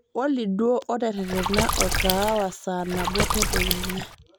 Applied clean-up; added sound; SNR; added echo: none; Water / Splash, splatter; 0 dB; none.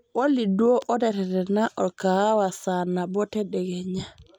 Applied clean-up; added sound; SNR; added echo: none; none; none; none.